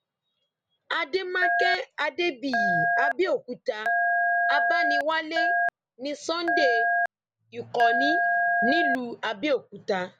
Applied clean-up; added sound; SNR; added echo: none; Telephone; -4 dB; none.